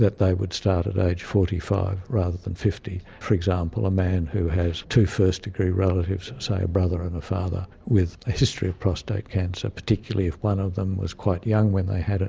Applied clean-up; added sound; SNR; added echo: none; none; none; none.